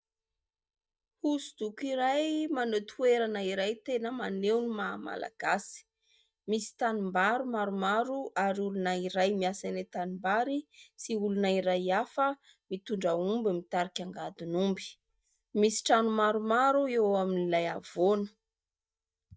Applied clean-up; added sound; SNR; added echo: neural mask model DeepFilterNet 3.